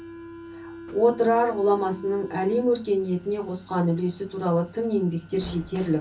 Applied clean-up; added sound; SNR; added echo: none; Subway, metro, underground; 18 dB; reverberation time 0.3 s.